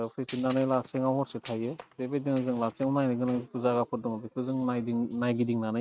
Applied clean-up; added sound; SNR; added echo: neural mask model RNNoise.